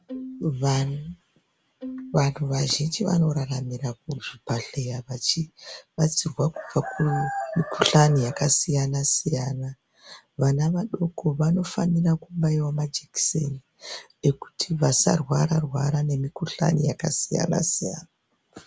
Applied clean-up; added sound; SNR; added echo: none; Bowed string instrument; 15 dB; none.